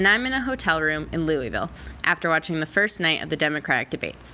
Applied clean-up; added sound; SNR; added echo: none; none; none; none.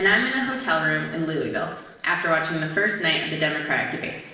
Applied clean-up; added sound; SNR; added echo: neural separator model SepFormer DNS4.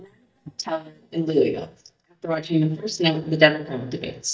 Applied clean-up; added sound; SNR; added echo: neural mask model DeepFilterNet 3.